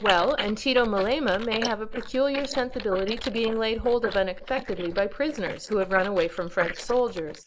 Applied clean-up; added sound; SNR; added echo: neural mask model Resemble Enhance denoiser.